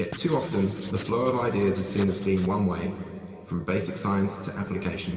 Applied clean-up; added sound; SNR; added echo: none; Writing; 15 dB; reverberation time 2.6 s.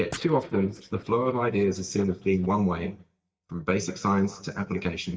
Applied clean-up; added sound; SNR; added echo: neural mask model DeepFilterNet 3.